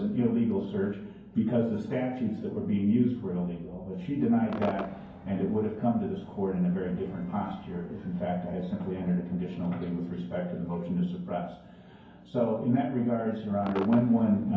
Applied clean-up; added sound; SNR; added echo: none; Crowd / Cheering / Fireworks; 19 dB; reverberation time 0.9 s.